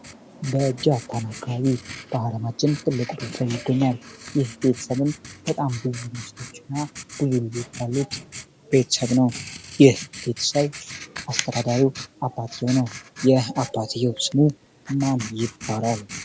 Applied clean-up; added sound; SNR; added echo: none; Writing; 15 dB; none.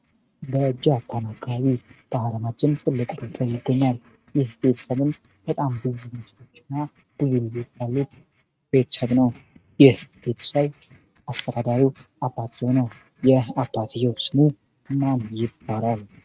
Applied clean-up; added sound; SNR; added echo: neural mask model RNNoise.